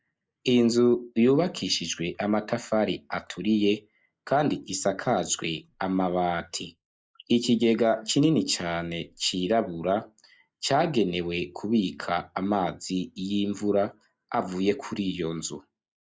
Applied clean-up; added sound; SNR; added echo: neural mask model Resemble Enhance denoiser.